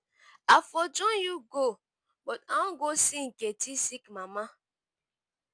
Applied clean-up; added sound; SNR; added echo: none; none; none; none.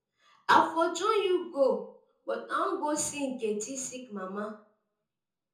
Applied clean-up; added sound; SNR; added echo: none; none; none; reverberation time 0.5 s.